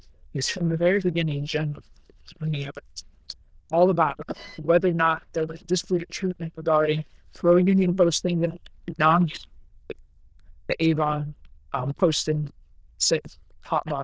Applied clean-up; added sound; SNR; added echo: neural diffusion model UNIVERSE++.